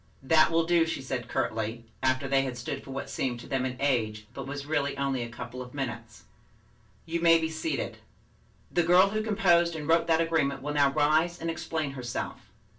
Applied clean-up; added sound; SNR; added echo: none; none; none; reverberation time 0.2 s.